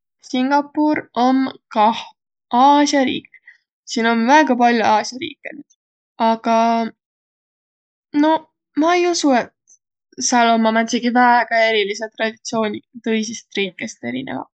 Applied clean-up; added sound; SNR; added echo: neural mask model Resemble Enhance denoiser.